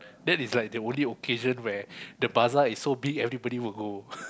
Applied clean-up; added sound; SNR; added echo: none; none; none; none.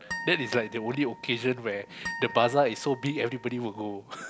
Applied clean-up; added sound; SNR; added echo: none; Harp; 13 dB; none.